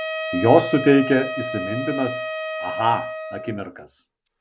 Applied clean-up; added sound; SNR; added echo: none; Wind instrument, woodwind instrument; 7 dB; none.